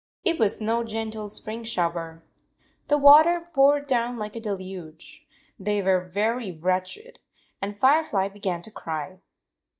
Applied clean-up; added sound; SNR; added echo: neural mask model DeepFilterNet 3.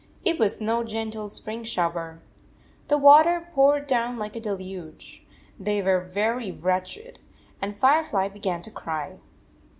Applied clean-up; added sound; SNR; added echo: none; none; none; none.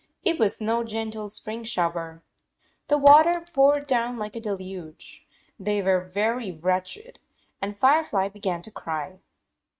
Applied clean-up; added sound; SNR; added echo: neural mask model RNNoise.